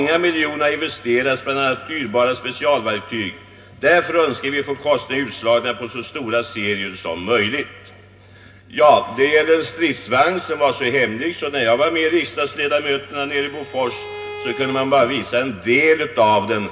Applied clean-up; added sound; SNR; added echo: none; Bowed string instrument; 16 dB; reverberation time 0.4 s.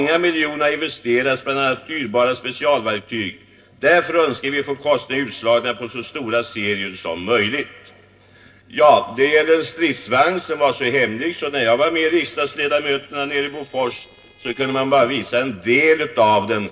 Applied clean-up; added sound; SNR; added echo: neural separator model SepFormer DNS4.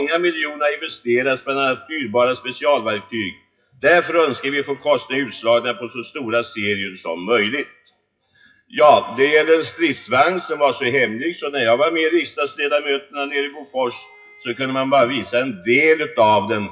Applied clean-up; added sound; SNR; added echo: classical method WPE with log-MMSE.